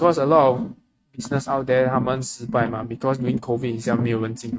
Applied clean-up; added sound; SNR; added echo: neural mask model RNNoise.